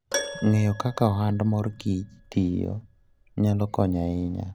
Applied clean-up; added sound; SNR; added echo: none; Keyboard (musical); 13 dB; none.